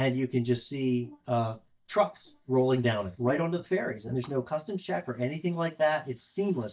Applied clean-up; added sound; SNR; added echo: neural mask model DeepFilterNet 3.